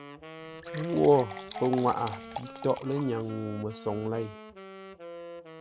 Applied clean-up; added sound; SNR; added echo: none; Fill (with liquid) / Water + Wind instrument, woodwind instrument; 12 dB; none.